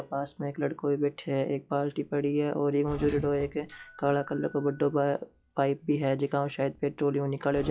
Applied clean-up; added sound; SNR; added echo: classical method log-MMSE.